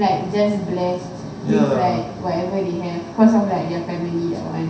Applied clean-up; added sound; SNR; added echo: none; none; none; reverberation time 0.7 s.